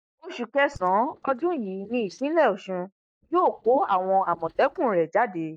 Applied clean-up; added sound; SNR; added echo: neural mask model DeepFilterNet 3.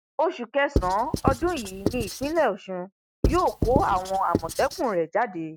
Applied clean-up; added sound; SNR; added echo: neural mask model RNNoise.